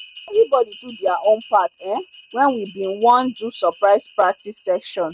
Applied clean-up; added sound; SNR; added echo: neural mask model RNNoise.